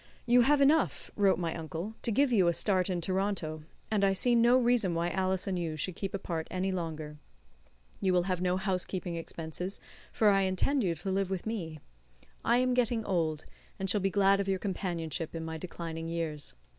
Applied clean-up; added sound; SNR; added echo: none; none; none; none.